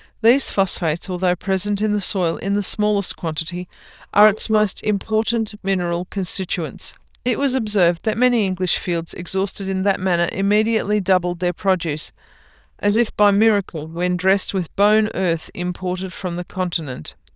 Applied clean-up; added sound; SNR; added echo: neural diffusion model UNIVERSE++.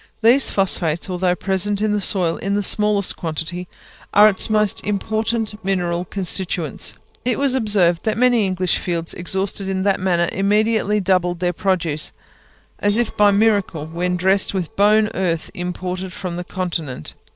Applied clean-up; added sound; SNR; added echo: neural separator model SepFormer DNS4.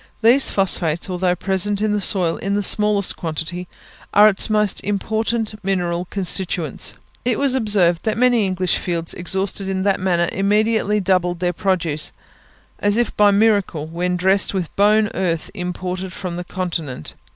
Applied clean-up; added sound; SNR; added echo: none; none; none; none.